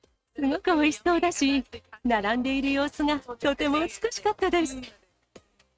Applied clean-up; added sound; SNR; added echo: neural mask model RNNoise.